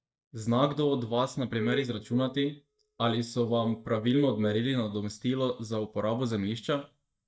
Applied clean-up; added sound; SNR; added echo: neural mask model DeepFilterNet 3.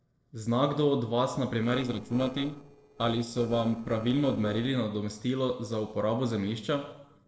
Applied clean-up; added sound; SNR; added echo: neural separator model SepFormer DNS4.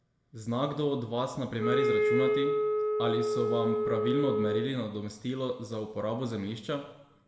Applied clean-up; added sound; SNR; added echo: none; Wind instrument, woodwind instrument; -4 dB; reverberation time 0.9 s.